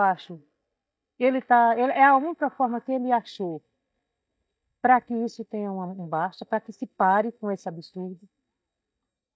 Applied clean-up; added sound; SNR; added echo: neural mask model DeepFilterNet 3.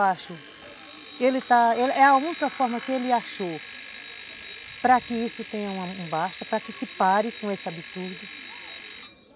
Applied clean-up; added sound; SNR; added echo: none; Alarm; 12 dB; none.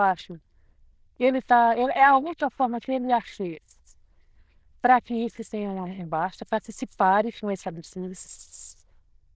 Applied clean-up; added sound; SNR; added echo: neural diffusion model UNIVERSE++.